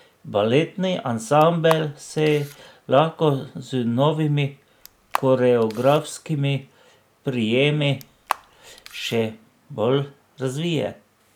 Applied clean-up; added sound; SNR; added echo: none; Camera; 12 dB; none.